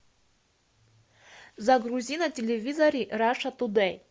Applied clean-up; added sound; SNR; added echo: none; none; none; none.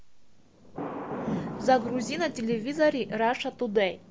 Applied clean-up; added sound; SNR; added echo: none; Thunder; 9 dB; none.